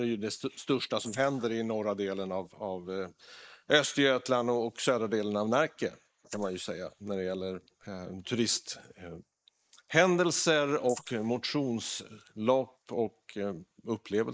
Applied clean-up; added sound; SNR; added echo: neural mask model Resemble Enhance denoiser.